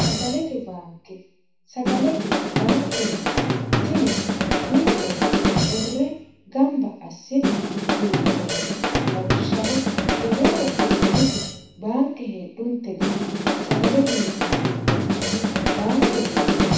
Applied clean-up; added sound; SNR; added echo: none; Drum kit; -4 dB; reverberation time 0.7 s.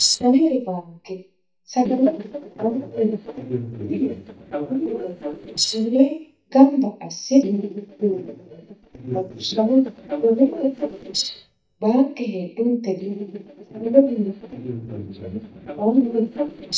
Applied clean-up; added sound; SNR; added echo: neural mask model DeepFilterNet 3.